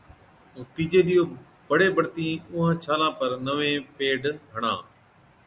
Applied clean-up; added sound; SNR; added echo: none; none; none; none.